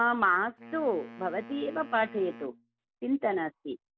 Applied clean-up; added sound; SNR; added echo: none; Wind instrument, woodwind instrument; 19 dB; none.